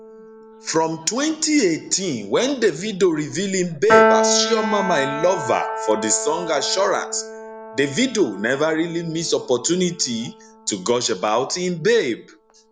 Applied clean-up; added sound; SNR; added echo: none; Piano; 5 dB; none.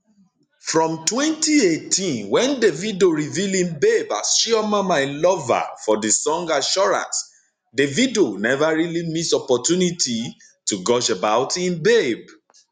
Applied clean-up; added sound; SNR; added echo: none; none; none; none.